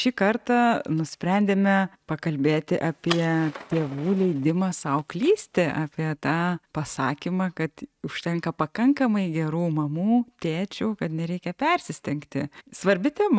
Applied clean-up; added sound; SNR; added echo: neural mask model RNNoise.